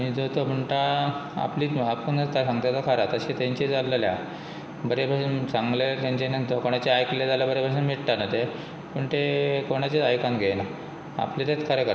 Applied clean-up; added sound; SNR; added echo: none; none; none; reverberation time 2.4 s.